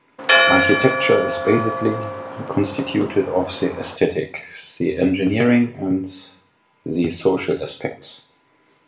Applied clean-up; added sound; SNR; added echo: none; Church bell; 0 dB; reverberation time 0.4 s.